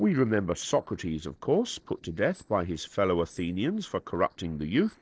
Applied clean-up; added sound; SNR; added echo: neural separator model SepFormer DNS4.